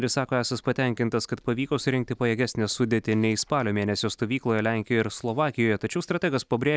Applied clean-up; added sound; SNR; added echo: none; none; none; none.